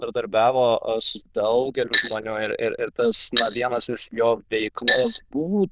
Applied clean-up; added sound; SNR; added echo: neural diffusion model UNIVERSE++.